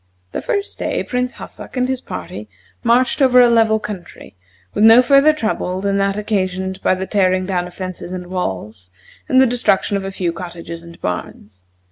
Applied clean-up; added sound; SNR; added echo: none; none; none; none.